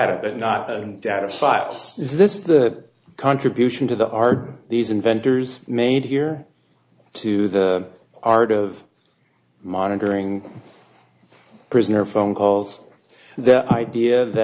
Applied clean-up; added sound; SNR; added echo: none; none; none; none.